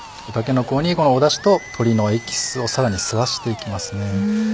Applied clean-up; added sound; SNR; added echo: none; Musical instrument; 17 dB; none.